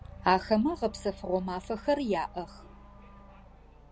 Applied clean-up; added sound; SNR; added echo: none; Race car, auto racing / Accelerating, revving, vroom + Bass guitar; 17 dB; none.